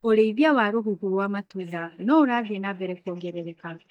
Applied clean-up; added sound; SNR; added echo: neural mask model DeepFilterNet 3.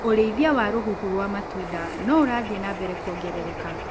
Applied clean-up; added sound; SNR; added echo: none; Bird; 8 dB; none.